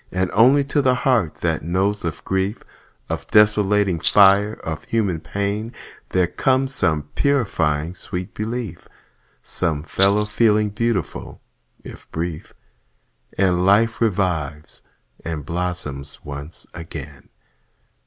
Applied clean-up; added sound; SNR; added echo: none; Rattle; 8 dB; none.